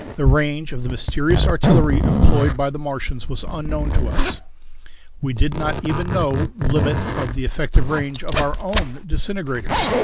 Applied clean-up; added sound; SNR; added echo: none; Zipper (clothing); 3 dB; none.